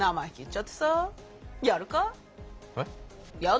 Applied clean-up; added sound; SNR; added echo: none; none; none; none.